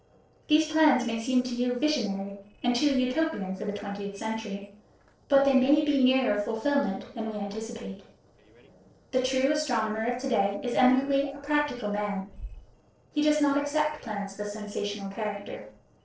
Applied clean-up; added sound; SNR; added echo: neural separator model SepFormer DNS4.